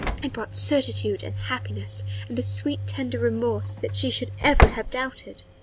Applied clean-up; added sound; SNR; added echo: none; Slam / Engine; 0 dB; none.